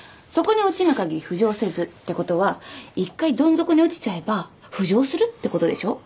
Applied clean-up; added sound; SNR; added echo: none; none; none; none.